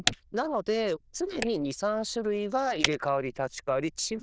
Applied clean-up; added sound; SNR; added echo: neural diffusion model UNIVERSE++.